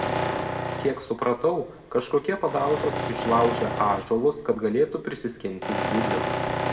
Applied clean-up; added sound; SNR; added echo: none; Tools; 4 dB; reverberation time 1.3 s.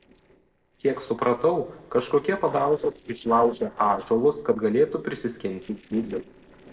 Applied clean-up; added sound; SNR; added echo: neural separator model SepFormer DNS4.